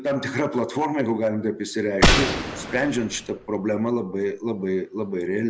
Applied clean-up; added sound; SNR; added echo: none; Gunshot, gunfire; -1 dB; none.